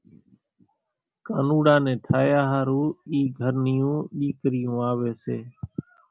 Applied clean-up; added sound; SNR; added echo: none; none; none; none.